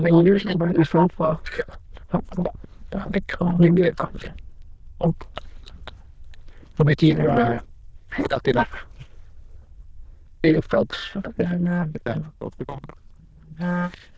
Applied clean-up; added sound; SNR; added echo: neural diffusion model UNIVERSE++.